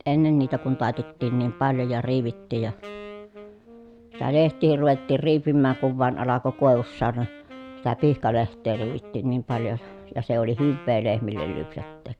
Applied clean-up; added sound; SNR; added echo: none; Wind instrument, woodwind instrument; 19 dB; none.